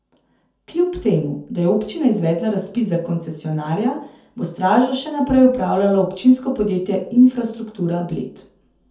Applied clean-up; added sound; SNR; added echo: none; none; none; reverberation time 0.5 s.